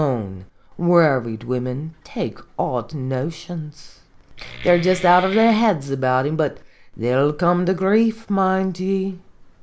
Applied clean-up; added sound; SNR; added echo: none; Wood; 14 dB; none.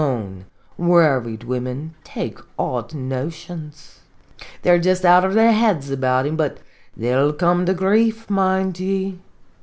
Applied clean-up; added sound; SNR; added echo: none; none; none; none.